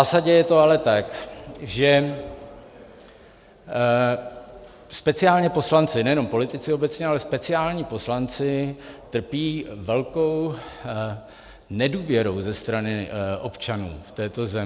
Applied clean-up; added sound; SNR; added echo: none; none; none; none.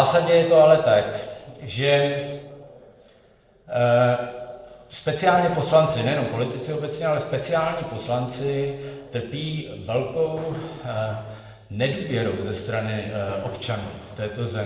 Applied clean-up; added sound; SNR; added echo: neural separator model SepFormer DNS4.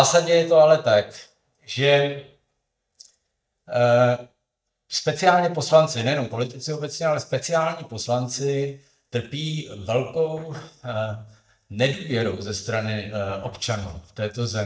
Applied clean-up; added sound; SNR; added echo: neural mask model DeepFilterNet 3.